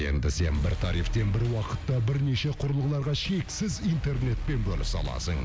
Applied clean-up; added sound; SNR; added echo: none; none; none; none.